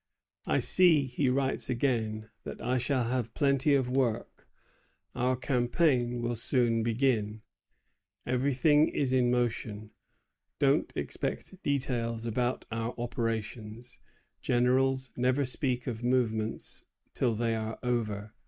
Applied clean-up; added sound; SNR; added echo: neural mask model Resemble Enhance denoiser.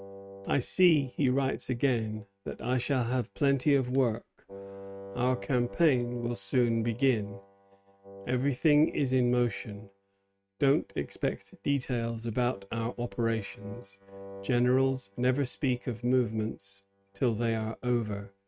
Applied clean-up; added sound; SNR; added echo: neural mask model RNNoise.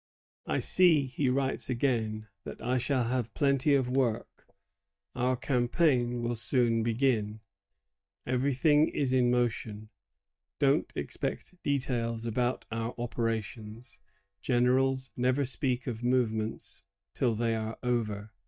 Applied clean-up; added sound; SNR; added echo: neural mask model DeepFilterNet 3.